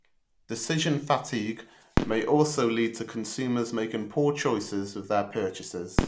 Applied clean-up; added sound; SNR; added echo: none; Fireworks; 8 dB; none.